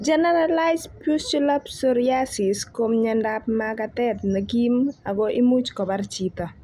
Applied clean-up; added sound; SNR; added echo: none; none; none; none.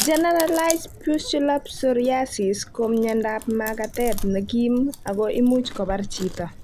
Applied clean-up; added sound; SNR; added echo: none; Chewing, mastication; 11 dB; none.